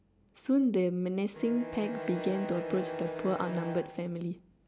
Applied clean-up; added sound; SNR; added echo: none; Bowed string instrument; 9 dB; none.